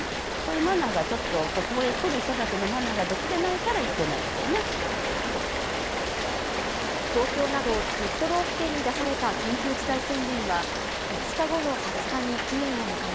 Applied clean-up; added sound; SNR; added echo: none; Rain; -1 dB; none.